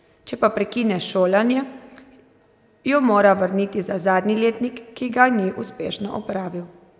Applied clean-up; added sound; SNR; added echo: none; none; none; none.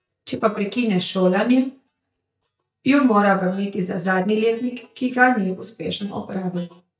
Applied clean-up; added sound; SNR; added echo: neural mask model DeepFilterNet 3.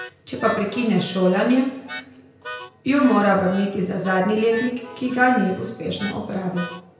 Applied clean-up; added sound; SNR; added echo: none; Harmonica; 16 dB; reverberation time 0.5 s.